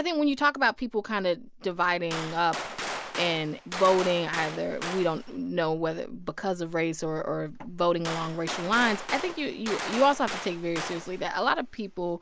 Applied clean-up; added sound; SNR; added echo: none; Gunshot, gunfire; 9 dB; none.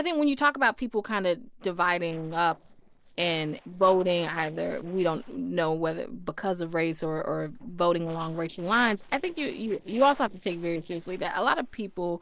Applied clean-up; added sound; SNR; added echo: neural separator model SepFormer DNS4.